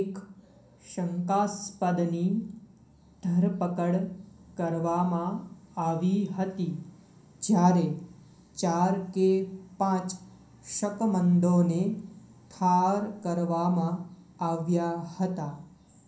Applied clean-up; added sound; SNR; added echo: none; none; none; reverberation time 0.6 s.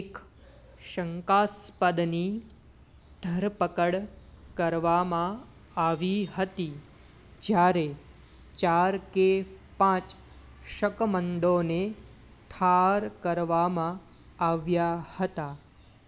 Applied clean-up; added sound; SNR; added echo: none; none; none; none.